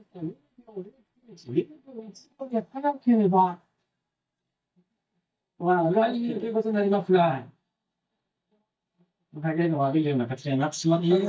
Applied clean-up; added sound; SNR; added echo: neural mask model DeepFilterNet 3.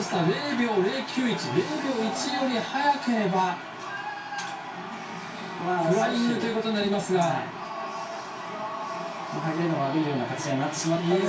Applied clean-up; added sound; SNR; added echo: none; Snare drum; 16 dB; reverberation time 0.2 s.